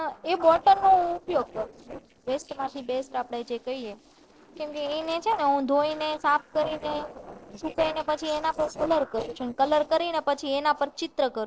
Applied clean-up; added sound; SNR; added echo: neural separator model SepFormer DNS4.